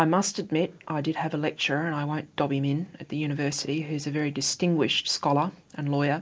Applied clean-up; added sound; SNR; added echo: none; none; none; none.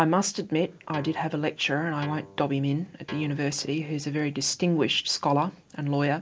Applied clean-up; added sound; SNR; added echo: none; Guitar; 19 dB; none.